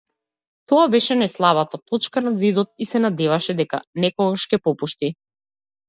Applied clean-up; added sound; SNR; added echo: neural mask model DeepFilterNet 3.